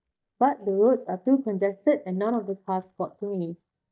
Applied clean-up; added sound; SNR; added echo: neural mask model DeepFilterNet 3.